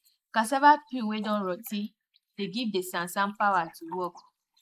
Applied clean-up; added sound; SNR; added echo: neural mask model Resemble Enhance denoiser.